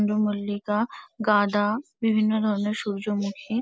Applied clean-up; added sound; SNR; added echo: none; none; none; none.